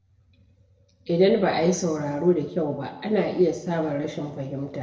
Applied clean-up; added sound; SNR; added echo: none; none; none; reverberation time 0.9 s.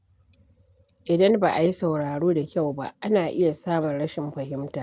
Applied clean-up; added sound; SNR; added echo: none; none; none; none.